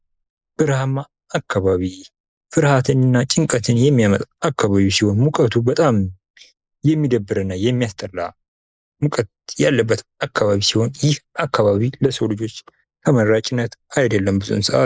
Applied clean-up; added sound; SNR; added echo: neural mask model Resemble Enhance denoiser.